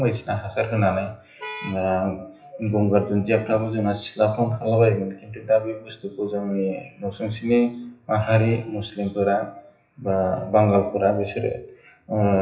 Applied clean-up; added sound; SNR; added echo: classical method WPE with log-MMSE.